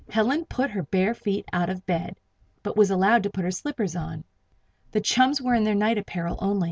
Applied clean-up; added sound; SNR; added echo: none; none; none; none.